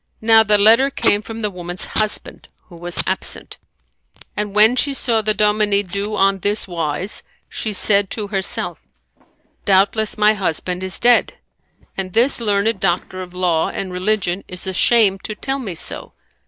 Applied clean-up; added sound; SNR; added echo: none; Packing tape, duct tape; 16 dB; none.